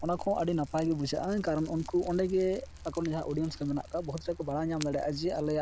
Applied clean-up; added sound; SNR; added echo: none; Mechanical fan + Fire; 16 dB; none.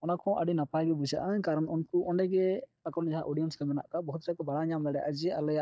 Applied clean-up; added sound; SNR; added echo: neural mask model DeepFilterNet 3.